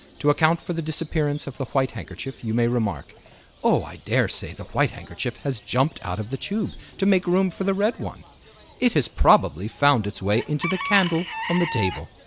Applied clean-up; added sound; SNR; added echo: none; Bird / Chicken, rooster; 15 dB; none.